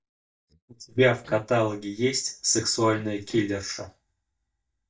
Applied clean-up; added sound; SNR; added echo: neural mask model DeepFilterNet 3.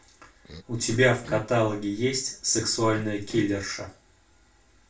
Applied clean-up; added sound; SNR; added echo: none; Cough; 17 dB; reverberation time 0.3 s.